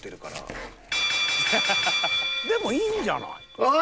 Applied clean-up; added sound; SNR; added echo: none; Domestic sounds, home sounds; 18 dB; none.